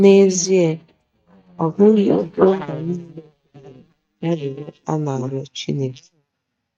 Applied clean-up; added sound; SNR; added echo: neural mask model DeepFilterNet 3.